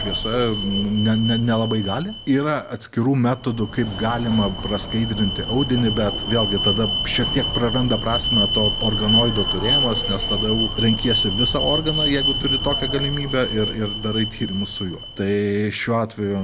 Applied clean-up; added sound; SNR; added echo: none; Alarm; 3 dB; none.